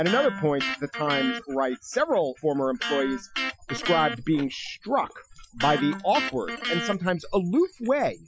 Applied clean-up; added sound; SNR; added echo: classical method Wiener filter.